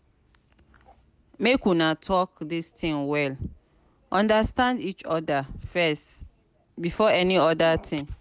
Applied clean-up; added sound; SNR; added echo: none; none; none; none.